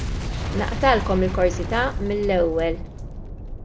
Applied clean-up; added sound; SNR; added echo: none; Boom; 4 dB; none.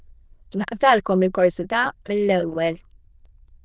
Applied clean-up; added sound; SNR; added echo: neural diffusion model UNIVERSE++.